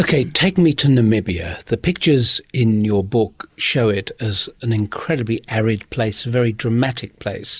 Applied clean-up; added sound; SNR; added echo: none; none; none; none.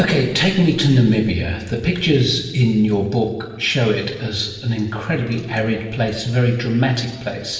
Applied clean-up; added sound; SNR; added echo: none; none; none; reverberation time 1.4 s.